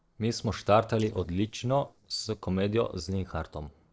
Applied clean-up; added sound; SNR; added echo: neural separator model SepFormer DNS4.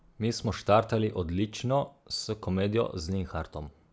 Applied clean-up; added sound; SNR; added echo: none; none; none; none.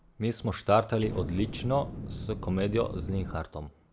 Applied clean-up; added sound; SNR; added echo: none; Explosion; 8 dB; none.